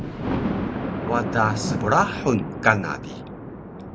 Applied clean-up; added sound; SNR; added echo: none; Thunder; 4 dB; none.